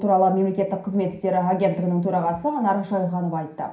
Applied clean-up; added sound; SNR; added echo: none; none; none; reverberation time 0.5 s.